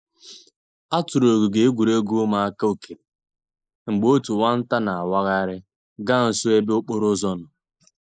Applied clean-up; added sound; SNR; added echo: neural mask model Resemble Enhance denoiser.